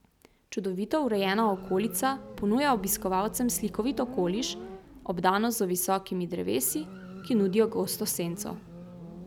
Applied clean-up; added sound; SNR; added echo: none; Motorcycle; 15 dB; none.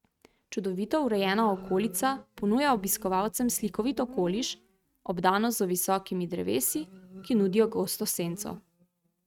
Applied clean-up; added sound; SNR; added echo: neural mask model RNNoise.